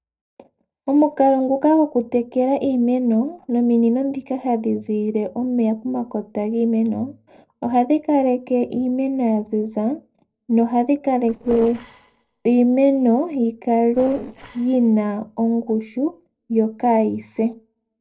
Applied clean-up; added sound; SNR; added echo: neural separator model SepFormer DNS4.